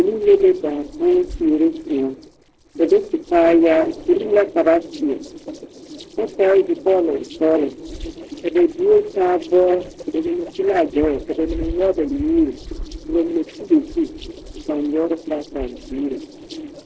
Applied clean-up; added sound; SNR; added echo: neural separator model SepFormer DNS4.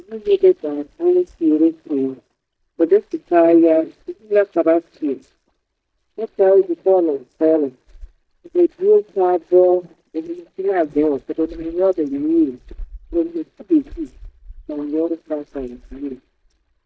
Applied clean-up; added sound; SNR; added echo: neural mask model DeepFilterNet 3.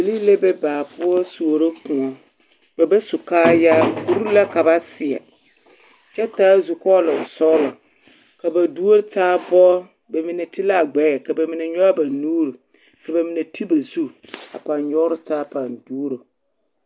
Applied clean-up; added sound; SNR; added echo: none; none; none; none.